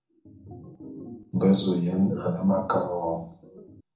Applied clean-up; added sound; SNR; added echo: none; Organ; 16 dB; reverberation time 0.6 s.